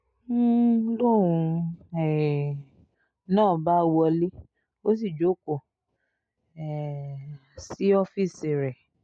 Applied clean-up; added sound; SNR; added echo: none; none; none; none.